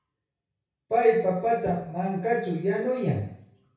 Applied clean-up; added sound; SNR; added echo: none; none; none; reverberation time 0.6 s.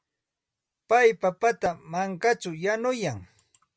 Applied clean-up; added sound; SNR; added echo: none; none; none; none.